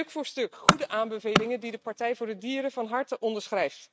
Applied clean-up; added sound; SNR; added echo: neural mask model RNNoise.